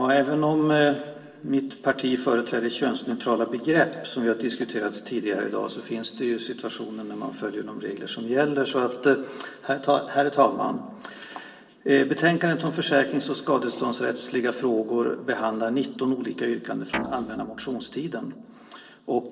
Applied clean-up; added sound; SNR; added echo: neural separator model SepFormer DNS4.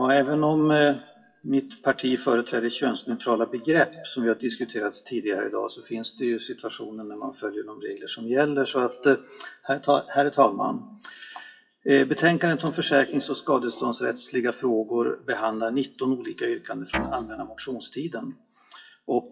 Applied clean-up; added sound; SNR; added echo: classical method WPE with log-MMSE.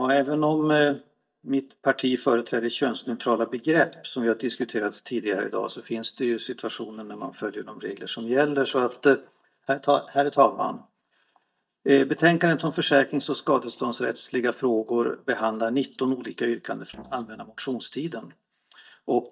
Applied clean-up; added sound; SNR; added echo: neural mask model DeepFilterNet 3.